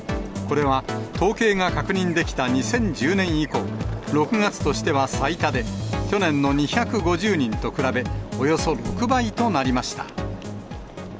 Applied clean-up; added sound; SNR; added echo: none; none; none; none.